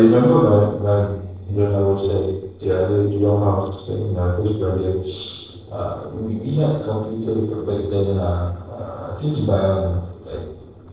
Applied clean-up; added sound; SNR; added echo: neural separator model SepFormer DNS4.